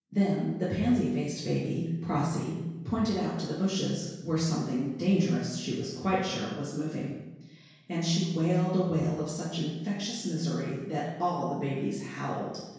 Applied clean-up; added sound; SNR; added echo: none; none; none; reverberation time 1.0 s.